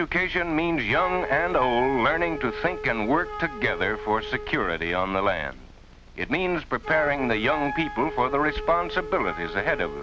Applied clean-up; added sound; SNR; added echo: none; Wind instrument, woodwind instrument; 10 dB; none.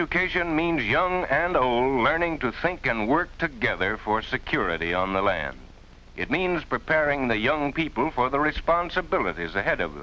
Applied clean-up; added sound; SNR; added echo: none; none; none; none.